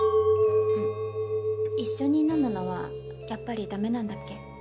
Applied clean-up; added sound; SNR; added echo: none; Chink, clink; -2 dB; none.